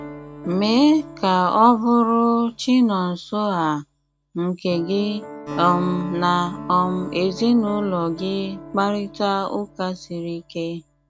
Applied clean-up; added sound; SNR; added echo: none; Piano + Acoustic guitar; 15 dB; none.